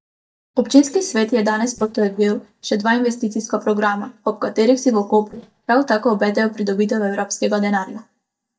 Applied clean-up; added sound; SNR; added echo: neural mask model DeepFilterNet 3.